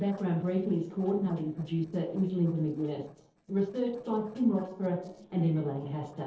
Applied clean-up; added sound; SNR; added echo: neural separator model SepFormer DNS4.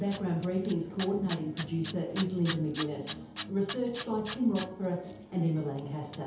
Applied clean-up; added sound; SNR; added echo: none; Tools; 4 dB; reverberation time 0.8 s.